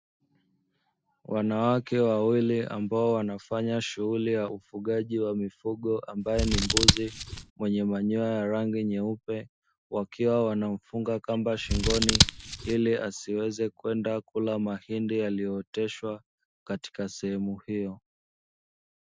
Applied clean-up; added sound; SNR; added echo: none; Scissors; -3 dB; none.